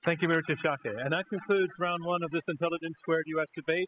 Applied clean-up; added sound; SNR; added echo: classical method spectral subtraction.